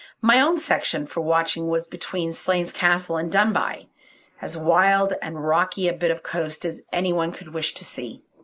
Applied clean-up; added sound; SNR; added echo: neural mask model Resemble Enhance denoiser.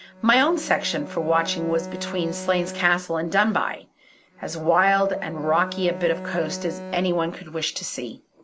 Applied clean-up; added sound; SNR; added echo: none; Bowed string instrument; 13 dB; none.